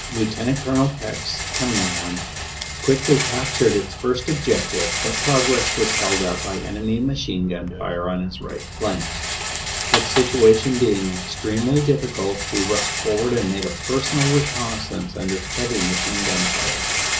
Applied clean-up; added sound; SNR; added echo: none; Rattle; 3 dB; reverberation time 0.5 s.